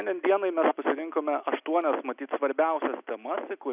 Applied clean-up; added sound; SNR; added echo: none; none; none; none.